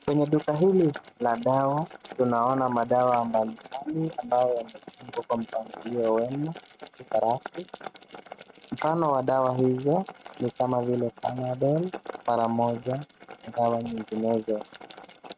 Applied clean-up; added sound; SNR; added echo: neural mask model RNNoise.